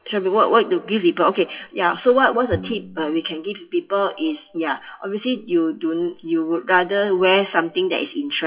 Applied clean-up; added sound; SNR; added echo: classical method WPE with log-MMSE.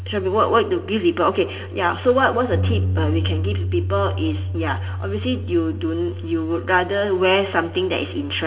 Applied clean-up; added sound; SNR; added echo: none; Bass guitar; 5 dB; reverberation time 1.4 s.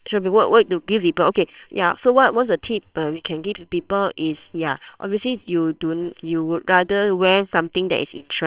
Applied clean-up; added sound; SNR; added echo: neural separator model SepFormer WHAMR!.